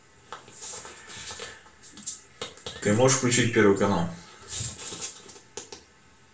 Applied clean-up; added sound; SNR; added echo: none; Bird; 18 dB; reverberation time 0.3 s.